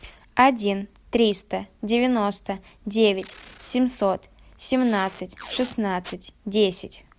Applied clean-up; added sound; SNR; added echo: none; Packing tape, duct tape; 18 dB; none.